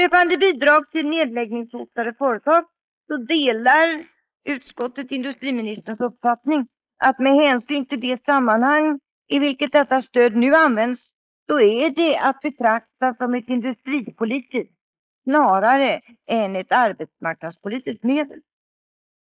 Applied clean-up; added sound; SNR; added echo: neural mask model Resemble Enhance denoiser.